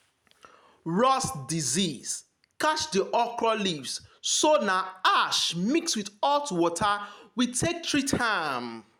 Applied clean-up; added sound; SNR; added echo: none; none; none; none.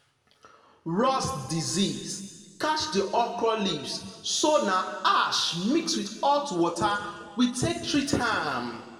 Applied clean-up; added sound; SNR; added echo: none; none; none; reverberation time 1.6 s.